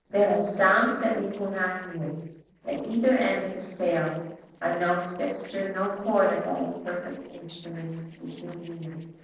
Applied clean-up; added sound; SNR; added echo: neural separator model SepFormer DNS4.